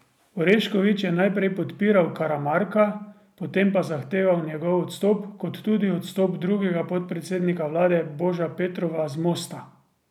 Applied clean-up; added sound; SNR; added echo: none; none; none; none.